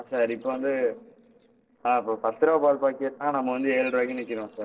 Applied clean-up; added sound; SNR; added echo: neural separator model SepFormer DNS4.